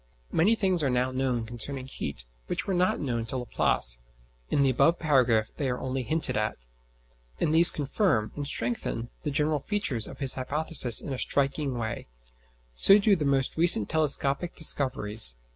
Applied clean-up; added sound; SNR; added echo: none; none; none; none.